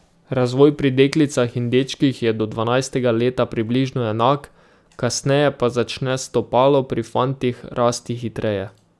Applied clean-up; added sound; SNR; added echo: none; none; none; none.